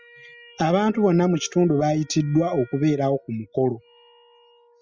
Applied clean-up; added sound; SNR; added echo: classical method spectral subtraction.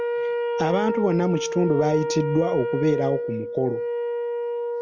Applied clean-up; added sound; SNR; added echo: none; Wind instrument, woodwind instrument; 2 dB; none.